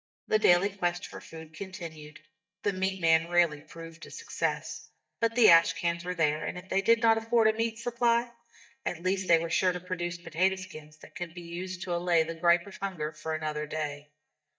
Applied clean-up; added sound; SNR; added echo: neural mask model DeepFilterNet 3.